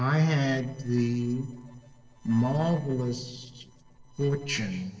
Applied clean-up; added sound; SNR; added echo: neural separator model SepFormer DNS4.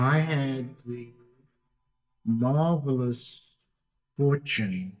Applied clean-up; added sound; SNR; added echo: neural mask model DeepFilterNet 3.